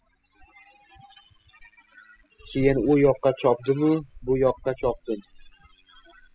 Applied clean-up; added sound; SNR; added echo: classical method spectral subtraction.